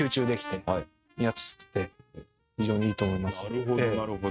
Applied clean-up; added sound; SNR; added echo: neural mask model RNNoise.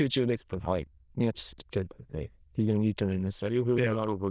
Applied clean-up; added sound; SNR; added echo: neural diffusion model UNIVERSE++.